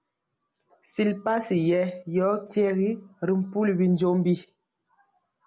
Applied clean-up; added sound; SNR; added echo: none; none; none; none.